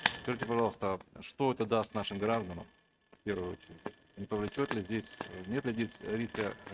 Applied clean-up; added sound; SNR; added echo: neural mask model RNNoise.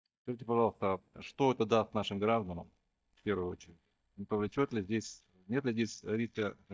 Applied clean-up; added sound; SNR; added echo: neural mask model DeepFilterNet 3.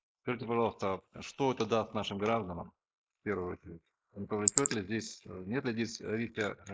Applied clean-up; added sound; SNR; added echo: neural mask model Resemble Enhance denoiser.